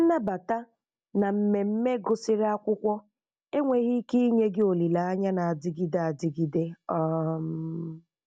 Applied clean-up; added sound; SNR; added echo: none; none; none; none.